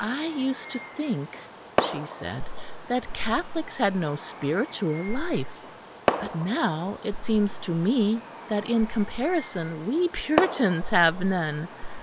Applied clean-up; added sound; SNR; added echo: none; Fireworks; 8 dB; none.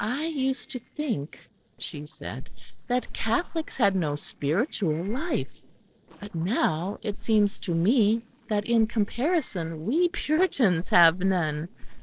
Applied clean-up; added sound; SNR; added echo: neural separator model SepFormer DNS4.